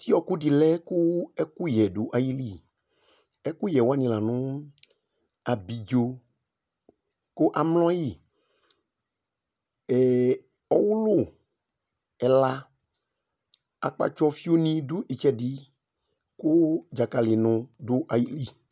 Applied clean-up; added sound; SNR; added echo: none; none; none; none.